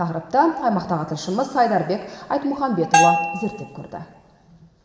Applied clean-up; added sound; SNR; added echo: none; Bell; -1 dB; reverberation time 1.6 s.